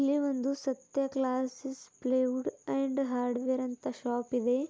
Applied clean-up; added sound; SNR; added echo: none; none; none; none.